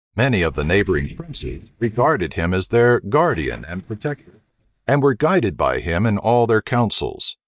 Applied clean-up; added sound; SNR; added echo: neural mask model DeepFilterNet 3.